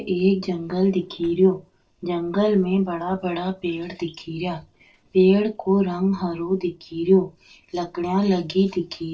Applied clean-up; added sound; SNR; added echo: neural separator model SepFormer DNS4.